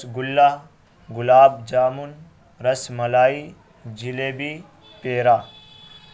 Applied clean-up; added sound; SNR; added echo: none; none; none; none.